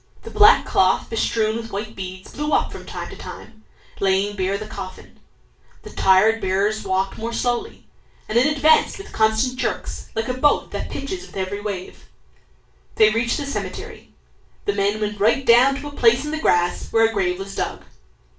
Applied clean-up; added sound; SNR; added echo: none; none; none; reverberation time 0.3 s.